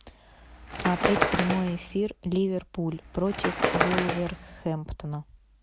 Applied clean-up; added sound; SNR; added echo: none; Bird; 1 dB; none.